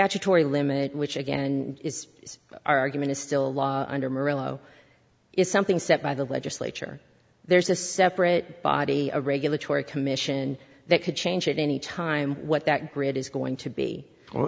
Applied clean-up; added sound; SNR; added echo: none; none; none; none.